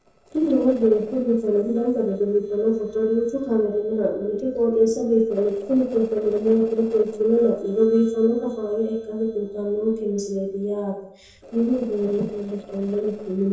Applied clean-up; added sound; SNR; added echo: neural separator model SepFormer DNS4.